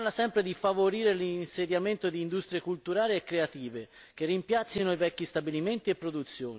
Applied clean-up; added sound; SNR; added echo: none; none; none; none.